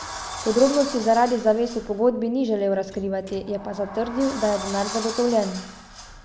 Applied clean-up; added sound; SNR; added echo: none; Sliding door; 13 dB; none.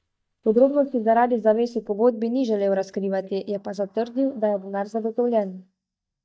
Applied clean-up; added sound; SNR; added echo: neural mask model DeepFilterNet 3.